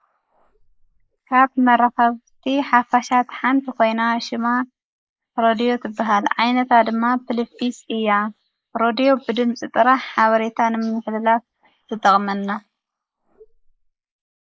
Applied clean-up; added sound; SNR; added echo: neural mask model Resemble Enhance denoiser.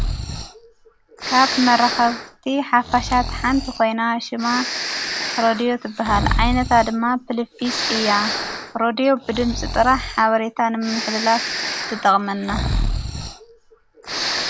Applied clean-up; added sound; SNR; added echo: none; Breathing; 5 dB; none.